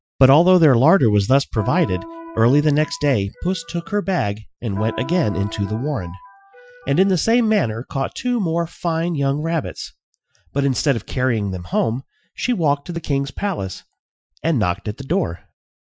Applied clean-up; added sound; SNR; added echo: classical method Wiener filter.